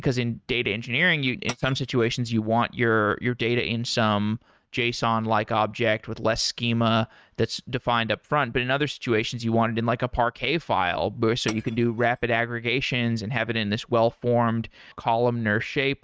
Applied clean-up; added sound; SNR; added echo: neural mask model RNNoise.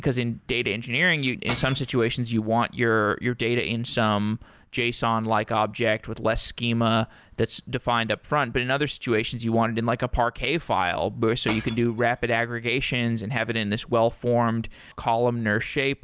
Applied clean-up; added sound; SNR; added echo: none; Shatter / Crushing; 17 dB; none.